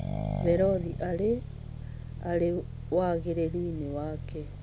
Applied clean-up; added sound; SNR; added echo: none; Accelerating, revving, vroom; 5 dB; none.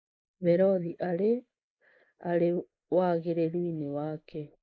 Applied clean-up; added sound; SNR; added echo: neural mask model Resemble Enhance denoiser.